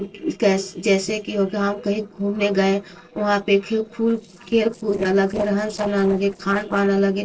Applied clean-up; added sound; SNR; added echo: neural separator model SepFormer DNS4.